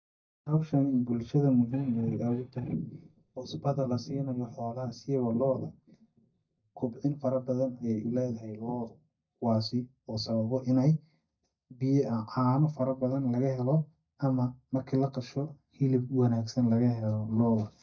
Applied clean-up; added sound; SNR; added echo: neural mask model DeepFilterNet 3.